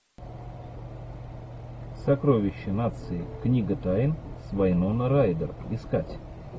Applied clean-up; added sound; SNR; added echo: none; none; none; none.